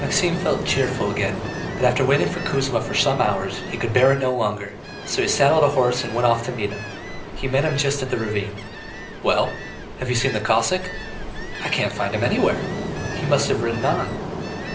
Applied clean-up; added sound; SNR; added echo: none; Ocean; 7 dB; reverberation time 0.5 s.